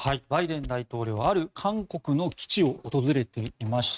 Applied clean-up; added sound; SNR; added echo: neural mask model RNNoise.